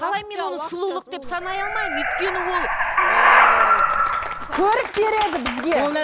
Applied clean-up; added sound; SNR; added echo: none; Animal; -5 dB; none.